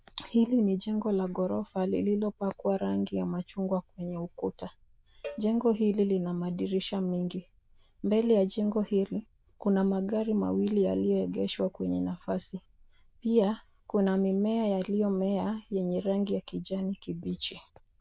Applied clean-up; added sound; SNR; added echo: neural diffusion model UNIVERSE++.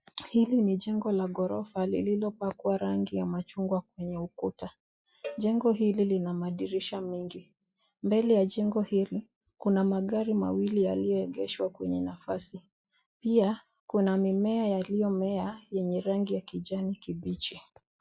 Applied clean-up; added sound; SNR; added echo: classical method log-MMSE.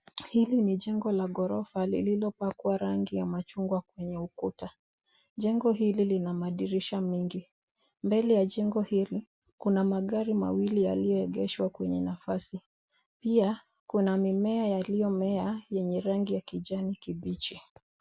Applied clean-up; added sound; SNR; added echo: none; none; none; none.